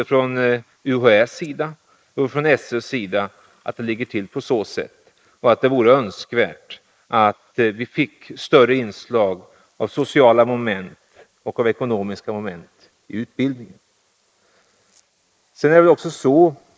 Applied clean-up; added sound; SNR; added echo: neural mask model Resemble Enhance denoiser.